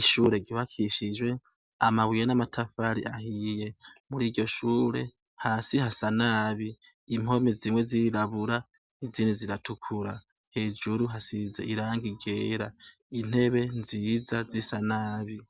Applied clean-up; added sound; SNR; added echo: none; none; none; none.